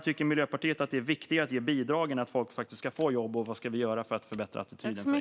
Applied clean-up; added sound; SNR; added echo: none; none; none; none.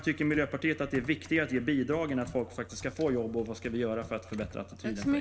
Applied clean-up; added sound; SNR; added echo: none; Computer keyboard; 16 dB; reverberation time 1.2 s.